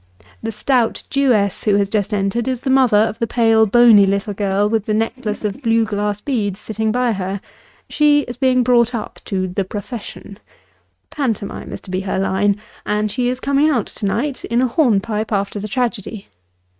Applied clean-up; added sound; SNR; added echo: neural mask model RNNoise.